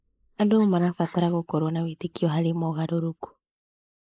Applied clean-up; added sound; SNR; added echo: neural mask model Resemble Enhance denoiser.